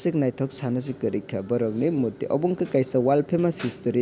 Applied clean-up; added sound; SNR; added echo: none; none; none; none.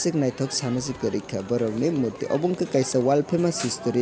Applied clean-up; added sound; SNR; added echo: none; Crowd; 17 dB; none.